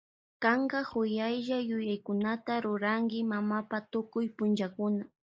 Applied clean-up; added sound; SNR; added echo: neural mask model Resemble Enhance denoiser.